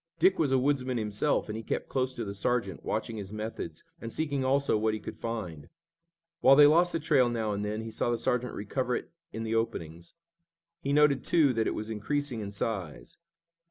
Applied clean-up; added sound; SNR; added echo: none; none; none; none.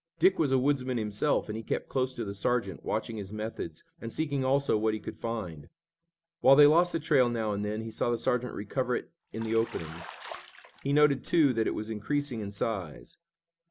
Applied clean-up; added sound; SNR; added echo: none; Bathtub (filling or washing); 18 dB; none.